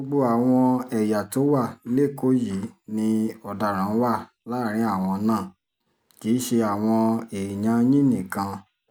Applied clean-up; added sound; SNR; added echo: none; none; none; none.